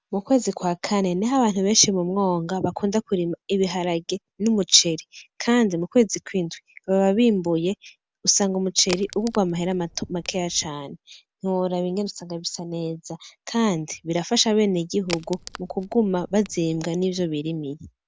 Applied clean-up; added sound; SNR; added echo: none; Crack; 15 dB; none.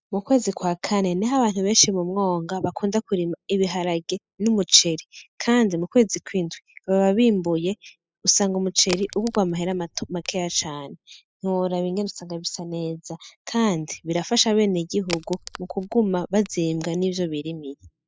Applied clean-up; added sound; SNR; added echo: classical method spectral subtraction.